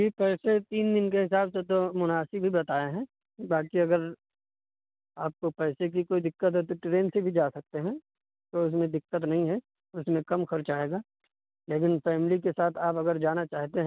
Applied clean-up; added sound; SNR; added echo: none; none; none; none.